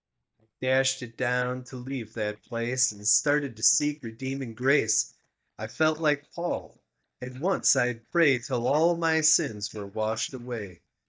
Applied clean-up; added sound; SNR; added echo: neural mask model DeepFilterNet 3.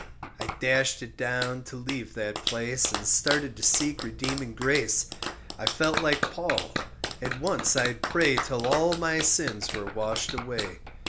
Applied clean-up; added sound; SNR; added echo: none; Clapping; 6 dB; none.